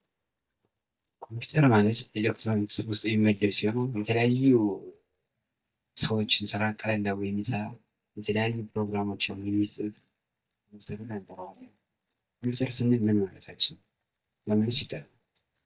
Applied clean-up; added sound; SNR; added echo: neural mask model DeepFilterNet 3.